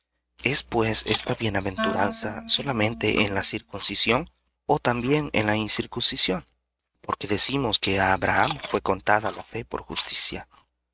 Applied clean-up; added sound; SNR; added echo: neural mask model RNNoise.